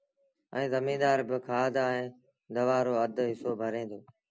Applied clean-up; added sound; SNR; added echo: none; none; none; none.